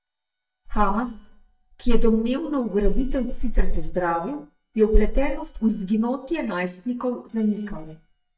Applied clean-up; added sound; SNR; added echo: neural mask model DeepFilterNet 3.